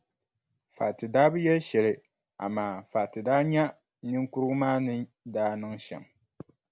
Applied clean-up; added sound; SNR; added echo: none; none; none; none.